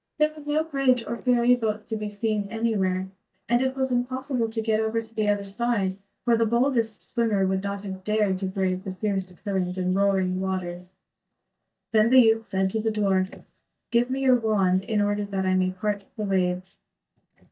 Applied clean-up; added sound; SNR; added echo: neural mask model DeepFilterNet 3.